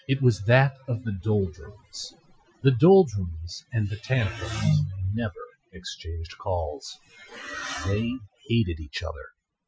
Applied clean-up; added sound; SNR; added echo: classical method Wiener filter.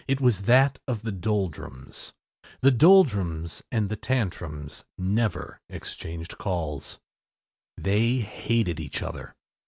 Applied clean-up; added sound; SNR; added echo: none; none; none; none.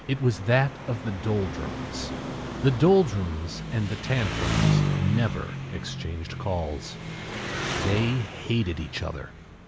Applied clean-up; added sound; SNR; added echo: none; Engine; 3 dB; none.